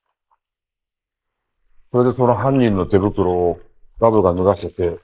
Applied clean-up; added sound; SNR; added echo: neural mask model Resemble Enhance denoiser.